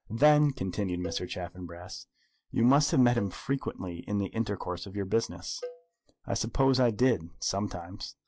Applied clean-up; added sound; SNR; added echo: classical method log-MMSE.